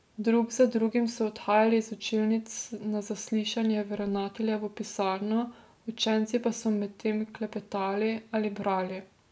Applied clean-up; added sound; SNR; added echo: none; none; none; none.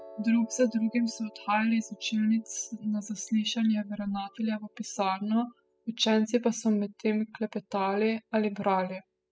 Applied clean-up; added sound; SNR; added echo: classical method spectral subtraction.